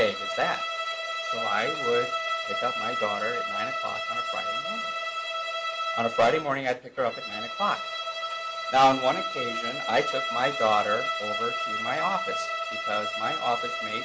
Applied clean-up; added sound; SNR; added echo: none; Bowed string instrument; 2 dB; none.